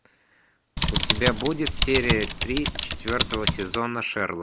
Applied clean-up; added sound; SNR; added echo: none; Typing; -2 dB; none.